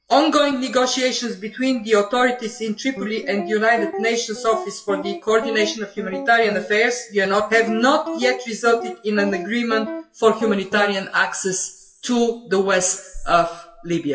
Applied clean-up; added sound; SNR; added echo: classical method WPE with log-MMSE.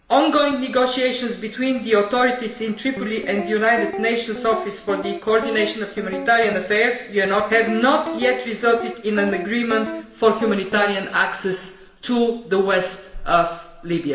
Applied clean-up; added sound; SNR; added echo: none; Guitar; 11 dB; reverberation time 1.2 s.